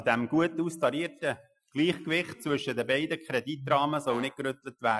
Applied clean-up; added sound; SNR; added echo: classical method Wiener filter.